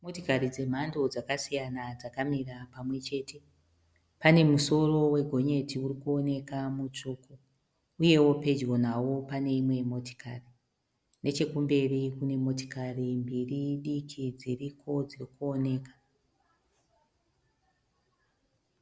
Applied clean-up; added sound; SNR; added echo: none; none; none; none.